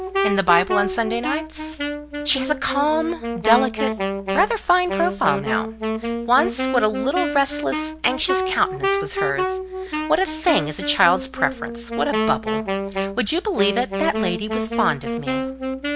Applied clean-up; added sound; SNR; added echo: none; Wind instrument, woodwind instrument; 3 dB; none.